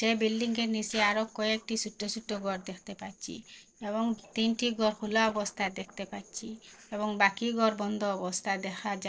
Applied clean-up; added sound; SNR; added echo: neural separator model SepFormer DNS4.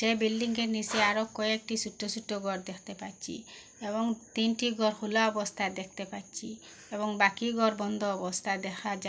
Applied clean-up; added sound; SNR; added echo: none; none; none; none.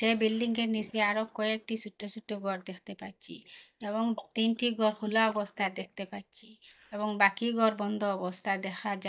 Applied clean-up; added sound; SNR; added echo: neural mask model DeepFilterNet 3.